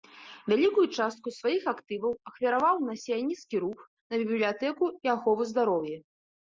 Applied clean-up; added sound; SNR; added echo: none; none; none; none.